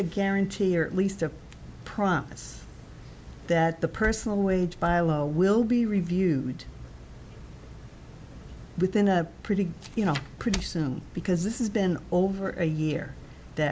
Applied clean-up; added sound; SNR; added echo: none; none; none; none.